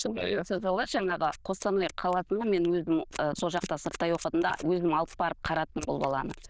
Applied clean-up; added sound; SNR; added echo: neural diffusion model UNIVERSE++.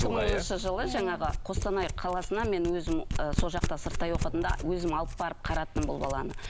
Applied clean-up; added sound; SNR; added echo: none; Domestic sounds, home sounds; 1 dB; none.